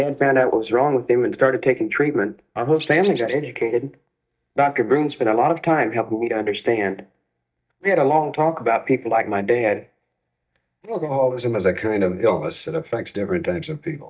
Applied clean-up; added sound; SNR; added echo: neural mask model DeepFilterNet 3.